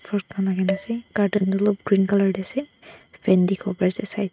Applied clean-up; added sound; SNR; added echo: neural mask model RNNoise.